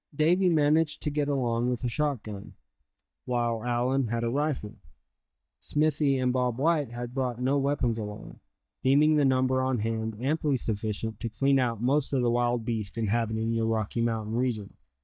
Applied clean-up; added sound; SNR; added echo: neural mask model DeepFilterNet 3.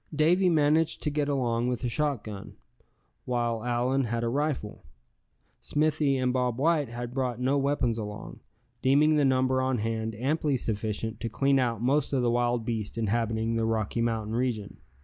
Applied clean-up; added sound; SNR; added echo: none; none; none; none.